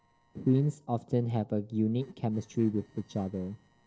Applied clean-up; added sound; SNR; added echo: neural separator model SepFormer DNS4.